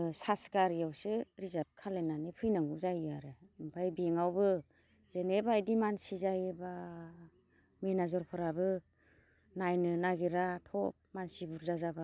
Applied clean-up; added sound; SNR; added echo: none; none; none; none.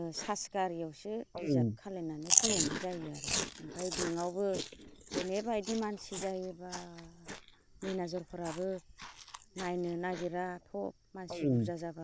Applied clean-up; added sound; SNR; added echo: neural mask model Resemble Enhance denoiser.